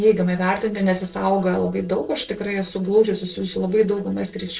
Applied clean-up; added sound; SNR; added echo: neural separator model SepFormer DNS4.